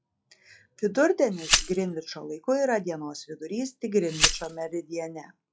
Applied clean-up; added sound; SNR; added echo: classical method log-MMSE.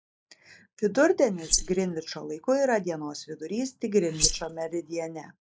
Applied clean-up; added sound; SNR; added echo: neural mask model Resemble Enhance denoiser.